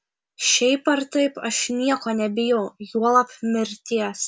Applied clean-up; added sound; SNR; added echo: none; none; none; none.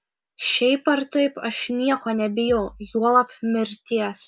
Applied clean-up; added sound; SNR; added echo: none; Bass drum; 19 dB; none.